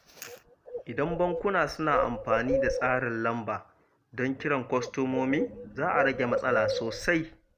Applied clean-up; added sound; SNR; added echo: none; Bird; 5 dB; none.